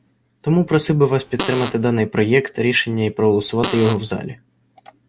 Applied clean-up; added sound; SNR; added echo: none; Fart; 8 dB; none.